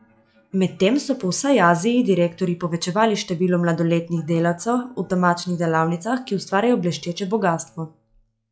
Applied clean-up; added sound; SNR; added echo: classical method log-MMSE.